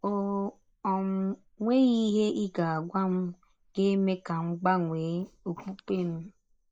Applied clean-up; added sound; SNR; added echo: neural mask model Resemble Enhance denoiser.